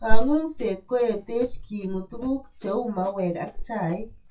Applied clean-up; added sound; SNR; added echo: classical method WPE with log-MMSE.